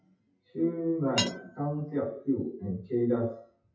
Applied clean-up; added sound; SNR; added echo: classical method WPE with log-MMSE.